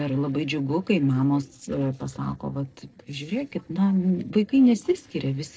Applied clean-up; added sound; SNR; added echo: neural separator model SepFormer DNS4.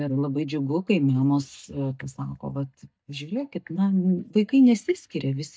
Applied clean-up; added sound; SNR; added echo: neural mask model DeepFilterNet 3.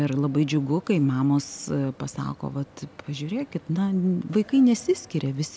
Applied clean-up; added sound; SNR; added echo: none; none; none; none.